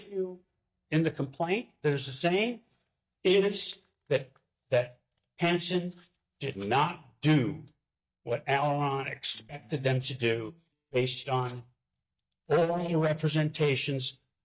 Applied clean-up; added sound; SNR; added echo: neural mask model DeepFilterNet 3.